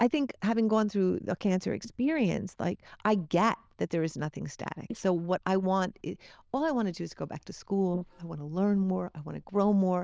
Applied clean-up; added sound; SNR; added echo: neural diffusion model UNIVERSE++.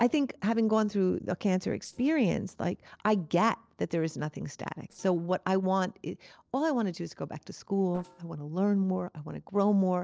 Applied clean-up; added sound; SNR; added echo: neural separator model SepFormer DNS4.